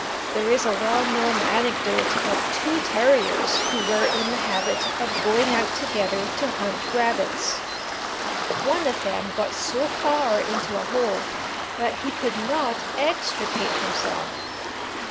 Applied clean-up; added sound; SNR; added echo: none; Waves, surf; 1 dB; none.